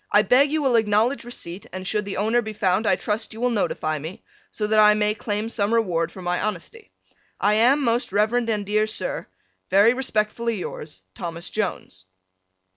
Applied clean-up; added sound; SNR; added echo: none; none; none; none.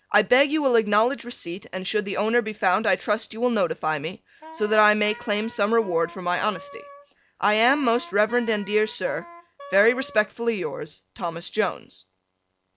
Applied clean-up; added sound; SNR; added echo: none; Wind instrument, woodwind instrument; 18 dB; none.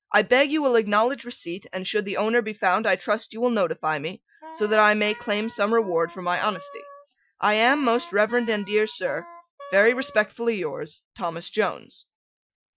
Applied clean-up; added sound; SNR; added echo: classical method Wiener filter.